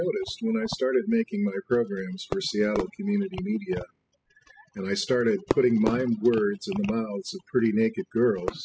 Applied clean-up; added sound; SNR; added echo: classical method spectral subtraction.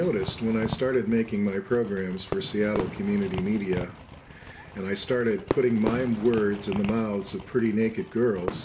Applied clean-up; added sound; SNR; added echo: none; Fireworks; 10 dB; none.